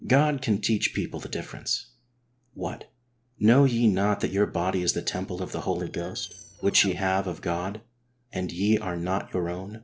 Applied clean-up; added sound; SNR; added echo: neural separator model SepFormer DNS4.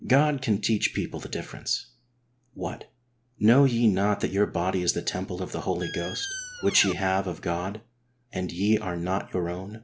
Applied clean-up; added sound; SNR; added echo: none; Squeak; 9 dB; none.